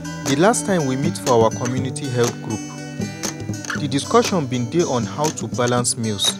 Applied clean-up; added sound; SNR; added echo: none; Acoustic guitar; 7 dB; none.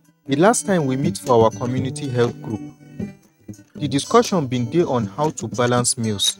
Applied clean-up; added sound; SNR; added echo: neural mask model RNNoise.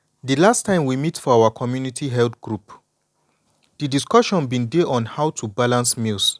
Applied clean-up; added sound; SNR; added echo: none; none; none; none.